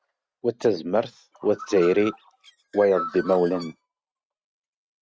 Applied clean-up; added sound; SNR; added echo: neural mask model RNNoise.